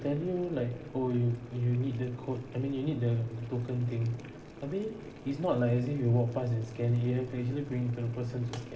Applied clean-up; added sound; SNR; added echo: none; Boiling; 15 dB; reverberation time 0.6 s.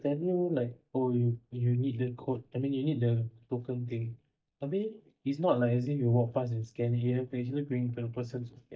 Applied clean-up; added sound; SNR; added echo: neural mask model DeepFilterNet 3.